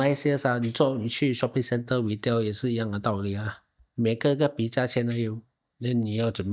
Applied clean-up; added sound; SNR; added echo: neural mask model DeepFilterNet 3.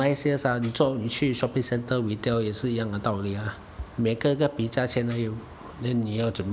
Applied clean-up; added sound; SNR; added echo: none; Tambourine; 12 dB; none.